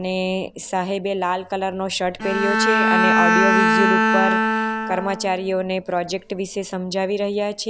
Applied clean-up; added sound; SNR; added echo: none; Bowed string instrument; -2 dB; none.